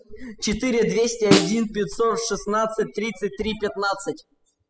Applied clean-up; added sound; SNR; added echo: classical method spectral subtraction.